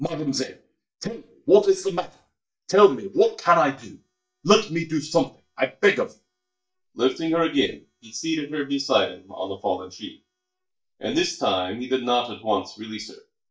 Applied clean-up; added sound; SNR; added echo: neural mask model DeepFilterNet 3.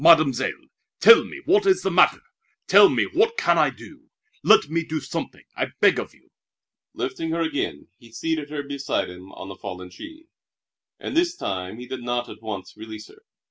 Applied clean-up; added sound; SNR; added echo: none; none; none; none.